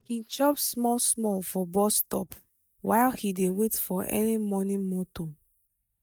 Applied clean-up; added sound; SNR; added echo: neural mask model DeepFilterNet 3.